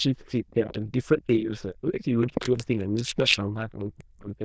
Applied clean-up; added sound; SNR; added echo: neural diffusion model UNIVERSE++.